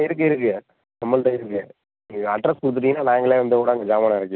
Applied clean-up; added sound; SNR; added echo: none; none; none; none.